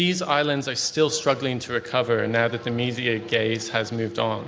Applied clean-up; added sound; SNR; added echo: none; none; none; none.